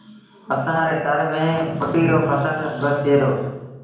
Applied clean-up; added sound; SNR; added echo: none; none; none; reverberation time 0.9 s.